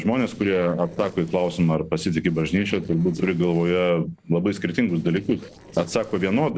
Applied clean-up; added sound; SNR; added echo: neural separator model SepFormer DNS4.